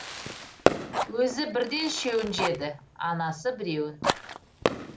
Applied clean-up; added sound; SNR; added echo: none; Fire + Fireworks; 1 dB; none.